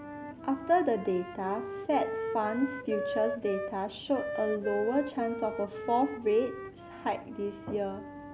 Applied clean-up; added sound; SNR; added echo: none; Wind instrument, woodwind instrument; 8 dB; none.